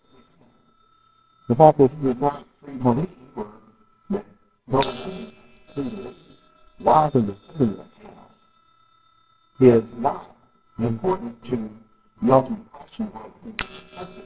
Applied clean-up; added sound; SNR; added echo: neural separator model SepFormer WHAMR!.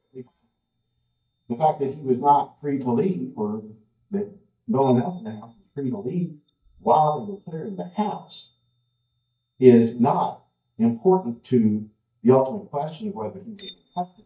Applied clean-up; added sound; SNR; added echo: neural mask model DeepFilterNet 3.